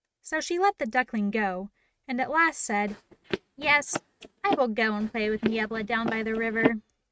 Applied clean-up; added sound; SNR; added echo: neural mask model RNNoise.